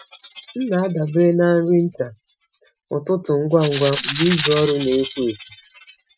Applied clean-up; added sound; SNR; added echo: classical method Wiener filter.